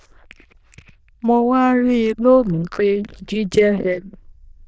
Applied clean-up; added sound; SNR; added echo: neural diffusion model UNIVERSE++.